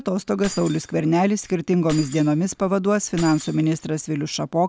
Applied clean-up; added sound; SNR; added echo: none; Keys jangling; 18 dB; none.